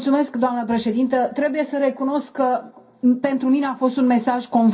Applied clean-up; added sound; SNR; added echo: none; none; none; reverberation time 0.3 s.